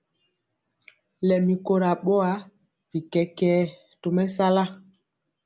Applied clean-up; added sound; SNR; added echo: none; none; none; none.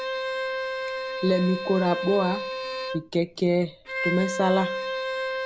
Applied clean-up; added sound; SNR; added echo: none; Bowed string instrument; 4 dB; none.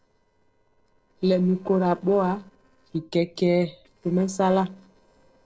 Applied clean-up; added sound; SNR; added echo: neural separator model SepFormer DNS4.